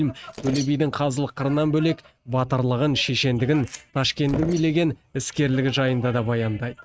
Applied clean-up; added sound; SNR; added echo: neural mask model RNNoise.